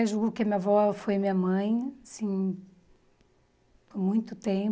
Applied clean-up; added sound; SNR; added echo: none; none; none; none.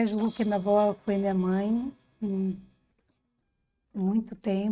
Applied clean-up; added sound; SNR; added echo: neural mask model RNNoise.